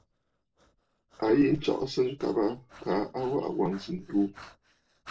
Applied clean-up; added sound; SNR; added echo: neural separator model SepFormer DNS4.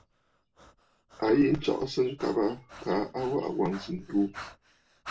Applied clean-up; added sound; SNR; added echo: none; Breathing; 20 dB; reverberation time 0.2 s.